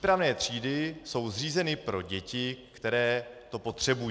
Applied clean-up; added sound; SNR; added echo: none; none; none; none.